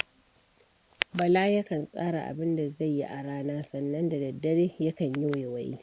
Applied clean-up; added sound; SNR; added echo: none; Tick; 14 dB; none.